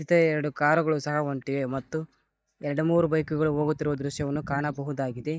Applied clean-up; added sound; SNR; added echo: neural mask model DeepFilterNet 3.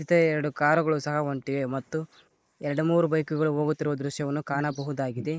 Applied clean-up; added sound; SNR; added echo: neural mask model Resemble Enhance denoiser.